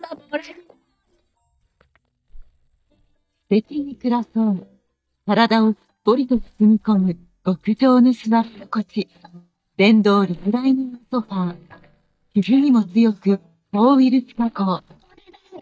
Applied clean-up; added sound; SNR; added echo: neural mask model DeepFilterNet 3.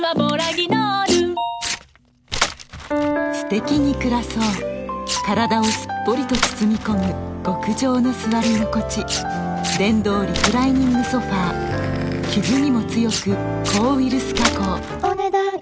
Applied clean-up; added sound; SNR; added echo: none; Tearing; 10 dB; none.